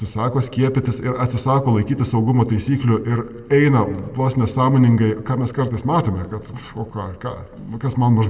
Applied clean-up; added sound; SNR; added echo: none; none; none; reverberation time 0.6 s.